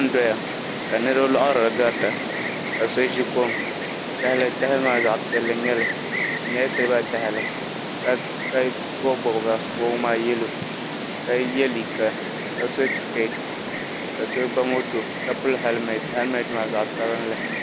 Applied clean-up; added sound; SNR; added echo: none; Insect; 2 dB; none.